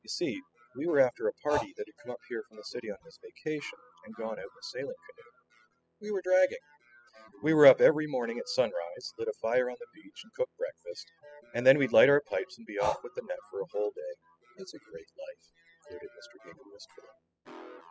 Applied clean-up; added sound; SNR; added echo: classical method spectral subtraction.